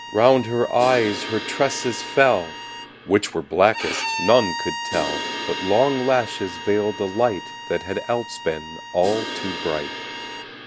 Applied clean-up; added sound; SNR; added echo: none; Crash cymbal + Bowed string instrument; 9 dB; none.